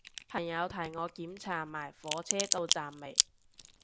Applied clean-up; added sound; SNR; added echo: none; Crack; -2 dB; none.